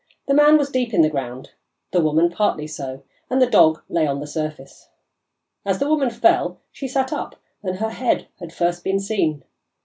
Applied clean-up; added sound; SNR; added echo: none; none; none; none.